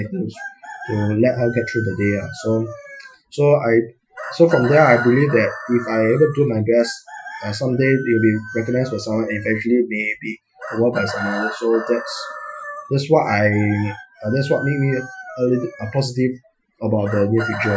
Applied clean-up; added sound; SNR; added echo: classical method Wiener filter.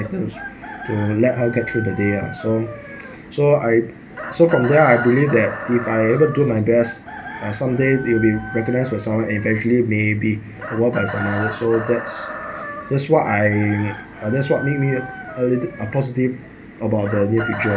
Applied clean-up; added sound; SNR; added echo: none; Chicken, rooster; 12 dB; none.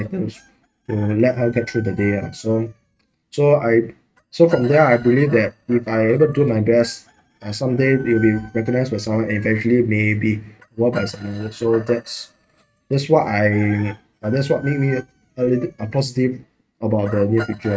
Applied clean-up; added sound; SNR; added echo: neural mask model RNNoise.